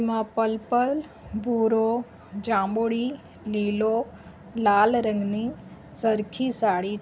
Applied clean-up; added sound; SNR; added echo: none; none; none; none.